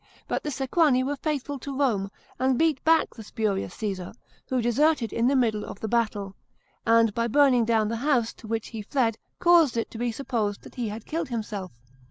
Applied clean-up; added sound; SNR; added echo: none; none; none; none.